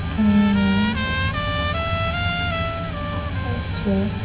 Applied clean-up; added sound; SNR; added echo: none; Trumpet; 6 dB; reverberation time 1.0 s.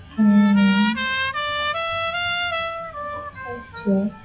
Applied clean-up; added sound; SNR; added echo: classical method WPE with log-MMSE.